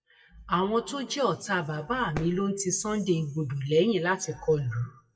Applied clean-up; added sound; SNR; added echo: classical method WPE with log-MMSE.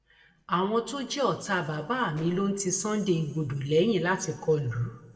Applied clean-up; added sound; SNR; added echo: neural separator model SepFormer DNS4.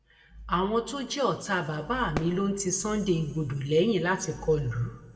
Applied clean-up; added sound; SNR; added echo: none; Fireworks; 15 dB; reverberation time 1.3 s.